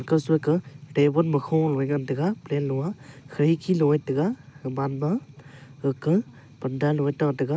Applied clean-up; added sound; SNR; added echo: none; none; none; none.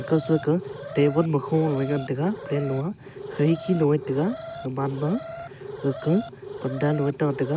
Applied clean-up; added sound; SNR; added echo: none; Alarm; 12 dB; none.